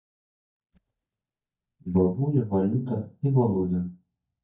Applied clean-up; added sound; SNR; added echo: neural mask model DeepFilterNet 3.